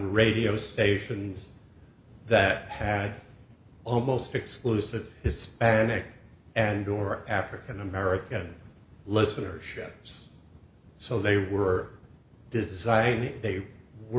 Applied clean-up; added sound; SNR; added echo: none; none; none; none.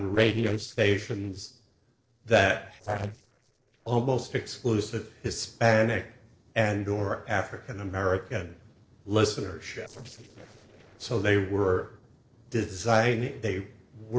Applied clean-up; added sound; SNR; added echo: neural separator model SepFormer DNS4.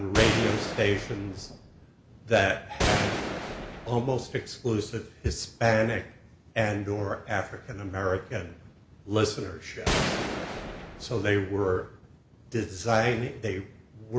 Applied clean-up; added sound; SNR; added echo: none; Gunshot, gunfire; 2 dB; none.